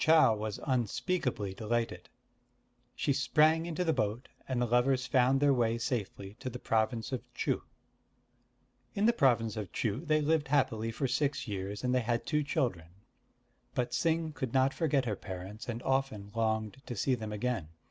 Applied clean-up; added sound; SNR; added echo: none; none; none; none.